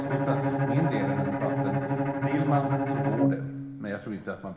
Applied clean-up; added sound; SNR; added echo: none; Bowed string instrument; -5 dB; reverberation time 1.2 s.